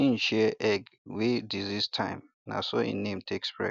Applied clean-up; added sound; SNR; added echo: none; none; none; none.